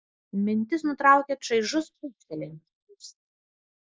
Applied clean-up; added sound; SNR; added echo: neural mask model Resemble Enhance denoiser.